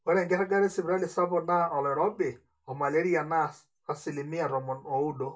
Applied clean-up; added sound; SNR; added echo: none; none; none; reverberation time 0.2 s.